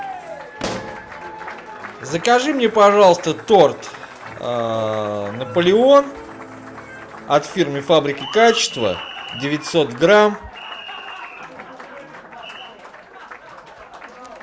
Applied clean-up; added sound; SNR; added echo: none; Explosion + Applause; 15 dB; none.